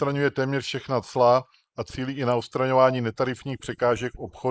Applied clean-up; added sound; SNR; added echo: neural mask model Resemble Enhance denoiser.